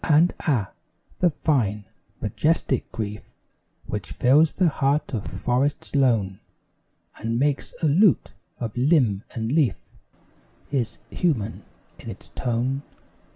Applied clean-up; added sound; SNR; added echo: none; none; none; none.